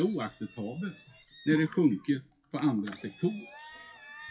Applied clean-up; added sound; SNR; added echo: classical method WPE with log-MMSE.